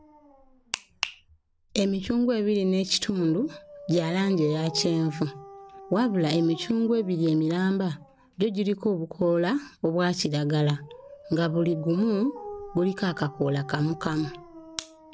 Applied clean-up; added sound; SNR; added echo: none; Dog; 19 dB; none.